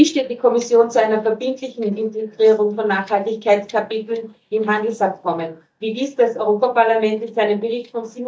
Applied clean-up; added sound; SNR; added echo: neural mask model DeepFilterNet 3.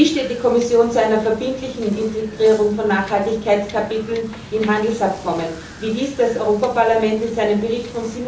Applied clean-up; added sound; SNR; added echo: none; Wind / Boat, Water vehicle; 18 dB; reverberation time 1.2 s.